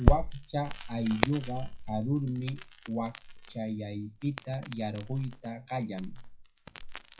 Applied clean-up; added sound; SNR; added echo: classical method WPE with log-MMSE.